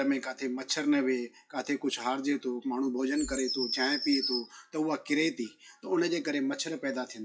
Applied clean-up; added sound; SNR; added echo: classical method WPE with log-MMSE.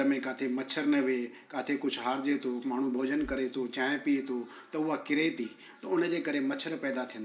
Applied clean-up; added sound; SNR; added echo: none; Bird vocalization, bird call, bird song; 7 dB; reverberation time 0.3 s.